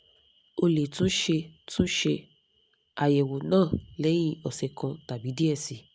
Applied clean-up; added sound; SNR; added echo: none; none; none; none.